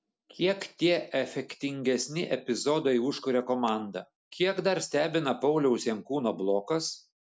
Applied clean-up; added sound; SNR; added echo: none; none; none; none.